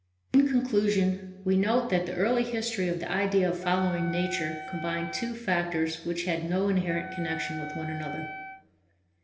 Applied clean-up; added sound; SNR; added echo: none; Wind instrument, woodwind instrument; 11 dB; reverberation time 1.4 s.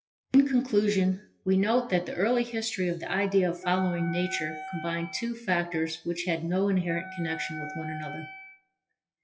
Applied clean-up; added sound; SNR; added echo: classical method WPE with log-MMSE.